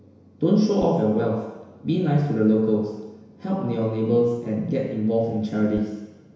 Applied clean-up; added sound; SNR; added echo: none; Whoosh, swoosh, swish; 20 dB; reverberation time 1.0 s.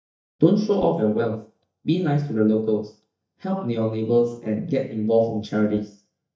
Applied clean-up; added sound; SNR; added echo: neural mask model DeepFilterNet 3.